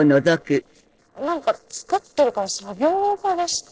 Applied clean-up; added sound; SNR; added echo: neural separator model SepFormer DNS4.